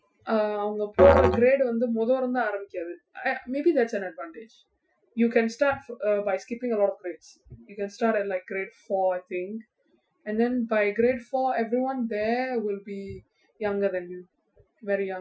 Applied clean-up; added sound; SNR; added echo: classical method Wiener filter.